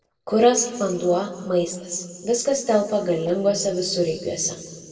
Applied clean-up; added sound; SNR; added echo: neural separator model SepFormer DNS4.